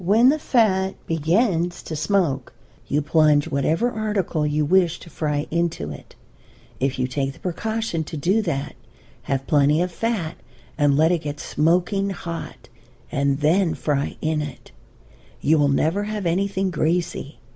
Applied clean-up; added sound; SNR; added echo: none; none; none; none.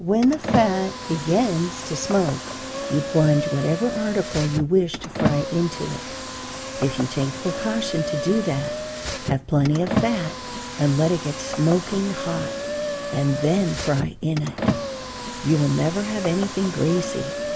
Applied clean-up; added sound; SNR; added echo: none; Car; 6 dB; none.